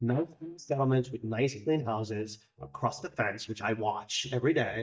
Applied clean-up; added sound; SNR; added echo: neural mask model DeepFilterNet 3.